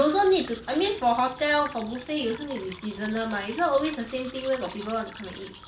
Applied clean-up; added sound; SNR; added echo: none; Liquid + Domestic sounds, home sounds; 19 dB; none.